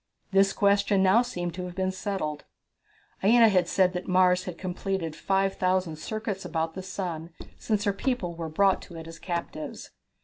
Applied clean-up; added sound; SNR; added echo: none; Car; 15 dB; none.